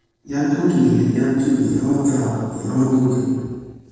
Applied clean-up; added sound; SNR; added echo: neural separator model SepFormer DNS4.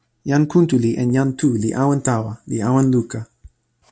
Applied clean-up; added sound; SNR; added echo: none; none; none; none.